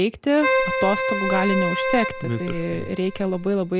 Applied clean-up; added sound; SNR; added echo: none; Keyboard (musical); 2 dB; none.